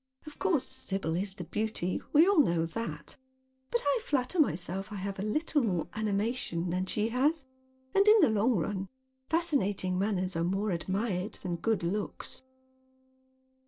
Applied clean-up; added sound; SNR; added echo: neural separator model SepFormer DNS4.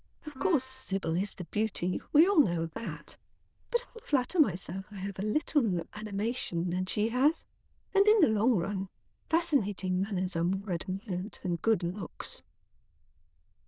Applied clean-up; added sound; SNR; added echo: neural diffusion model UNIVERSE++.